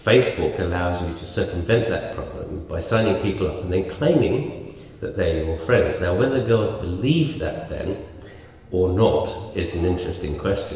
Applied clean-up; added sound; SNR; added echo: none; none; none; reverberation time 1.5 s.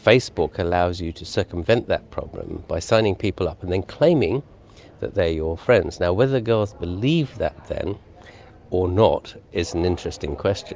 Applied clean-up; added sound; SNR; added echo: none; none; none; none.